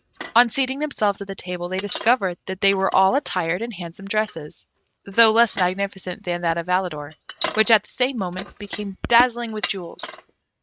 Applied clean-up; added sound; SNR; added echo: neural mask model RNNoise.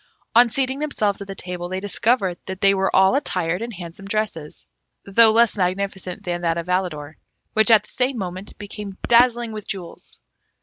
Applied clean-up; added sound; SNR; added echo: none; none; none; none.